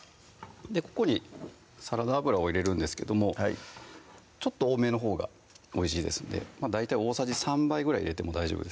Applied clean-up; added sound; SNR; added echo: none; none; none; none.